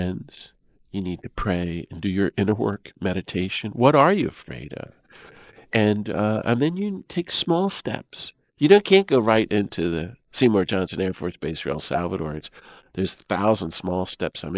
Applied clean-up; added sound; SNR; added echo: neural mask model Resemble Enhance denoiser.